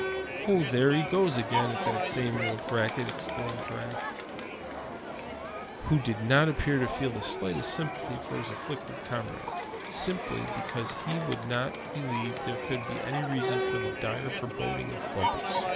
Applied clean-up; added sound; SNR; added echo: none; Crowd; 3 dB; none.